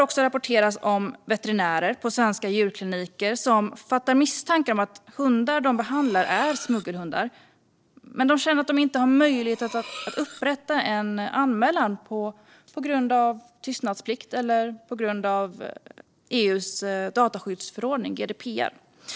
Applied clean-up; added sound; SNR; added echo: neural separator model SepFormer DNS4.